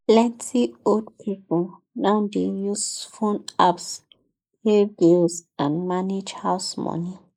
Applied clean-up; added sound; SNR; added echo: neural mask model Resemble Enhance denoiser.